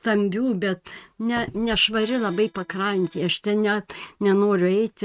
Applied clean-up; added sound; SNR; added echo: neural mask model RNNoise.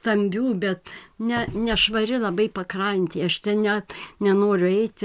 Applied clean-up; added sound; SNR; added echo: none; none; none; none.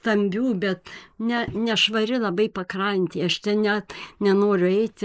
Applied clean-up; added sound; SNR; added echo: neural mask model Resemble Enhance denoiser.